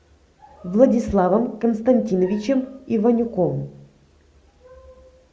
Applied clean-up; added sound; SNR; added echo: none; none; none; none.